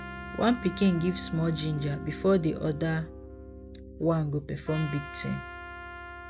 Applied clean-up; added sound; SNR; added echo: none; Piano + Trumpet; 11 dB; none.